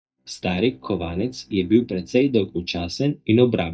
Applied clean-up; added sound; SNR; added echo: neural mask model DeepFilterNet 3.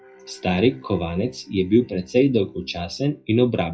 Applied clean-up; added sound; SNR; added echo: classical method WPE with log-MMSE.